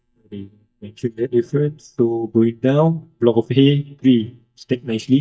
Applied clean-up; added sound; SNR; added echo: neural mask model DeepFilterNet 3.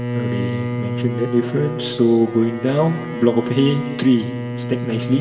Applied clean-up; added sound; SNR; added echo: none; Bowed string instrument; 6 dB; reverberation time 2.0 s.